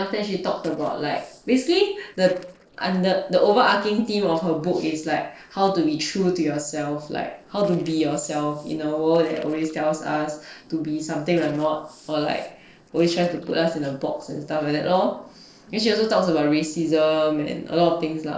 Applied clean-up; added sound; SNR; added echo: neural separator model SepFormer DNS4.